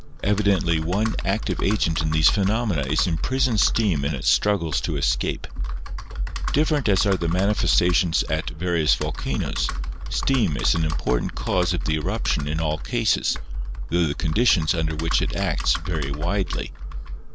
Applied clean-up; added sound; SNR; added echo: none; Computer keyboard; 2 dB; none.